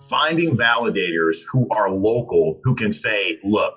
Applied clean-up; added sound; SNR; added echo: classical method WPE with log-MMSE.